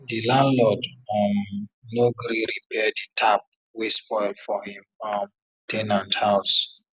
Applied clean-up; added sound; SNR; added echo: none; none; none; none.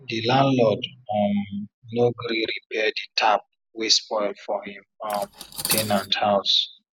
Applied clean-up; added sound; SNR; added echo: none; Cutlery, silverware; 11 dB; none.